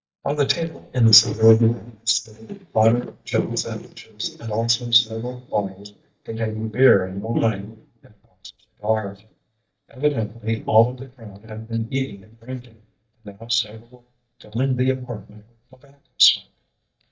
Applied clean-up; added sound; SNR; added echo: neural mask model DeepFilterNet 3.